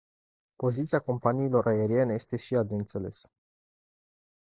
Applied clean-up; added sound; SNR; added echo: neural mask model Resemble Enhance denoiser.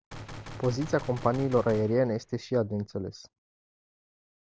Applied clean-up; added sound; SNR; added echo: none; Gunshot, gunfire; 13 dB; none.